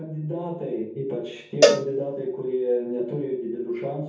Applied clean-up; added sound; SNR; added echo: none; Cowbell; -3 dB; reverberation time 0.7 s.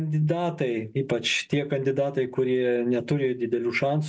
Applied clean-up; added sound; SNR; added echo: none; none; none; none.